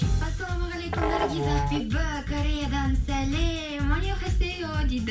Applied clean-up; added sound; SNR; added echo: none; Musical instrument; 7 dB; reverberation time 0.3 s.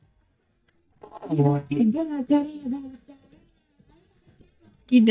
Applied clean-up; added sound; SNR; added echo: neural mask model DeepFilterNet 3.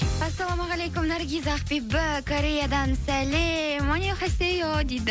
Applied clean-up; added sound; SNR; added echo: none; none; none; none.